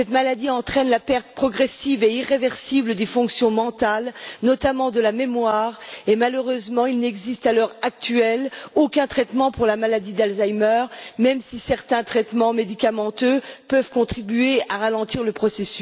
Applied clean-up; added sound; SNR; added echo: none; none; none; none.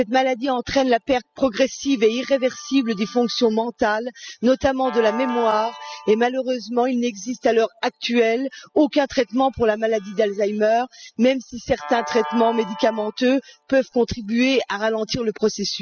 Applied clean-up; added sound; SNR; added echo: classical method spectral subtraction.